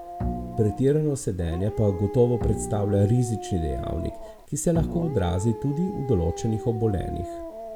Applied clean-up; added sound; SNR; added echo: none; Bowed string instrument + Dog; 9 dB; none.